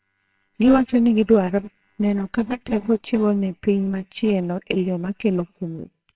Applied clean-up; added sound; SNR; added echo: neural separator model SepFormer WHAMR!.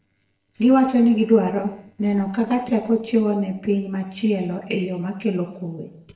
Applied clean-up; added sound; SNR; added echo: neural separator model SepFormer DNS4.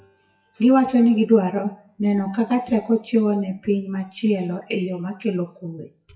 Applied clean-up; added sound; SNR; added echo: classical method WPE with log-MMSE.